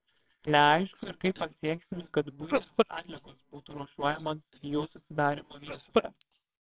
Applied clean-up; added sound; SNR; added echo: neural separator model SepFormer WHAMR!.